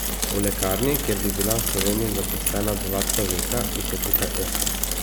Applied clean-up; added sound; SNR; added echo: none; Mechanisms / Bicycle; -2 dB; none.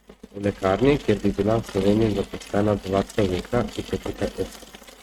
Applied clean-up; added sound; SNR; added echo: neural mask model RNNoise.